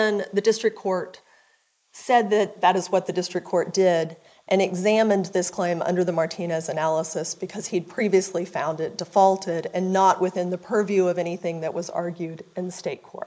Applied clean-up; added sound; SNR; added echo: neural mask model Resemble Enhance denoiser.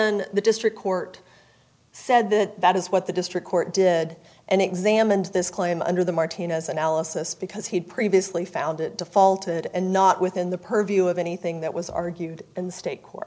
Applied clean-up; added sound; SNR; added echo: none; none; none; none.